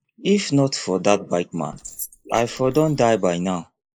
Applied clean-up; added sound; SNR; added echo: neural mask model Resemble Enhance denoiser.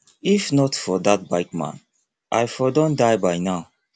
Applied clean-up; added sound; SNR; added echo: none; none; none; none.